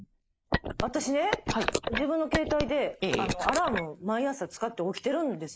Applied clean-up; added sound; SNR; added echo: neural mask model Resemble Enhance denoiser.